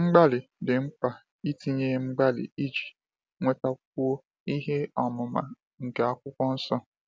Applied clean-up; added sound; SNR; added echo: none; none; none; none.